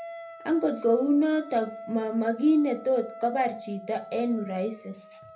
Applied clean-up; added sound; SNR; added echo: none; Wind instrument, woodwind instrument; 17 dB; reverberation time 0.3 s.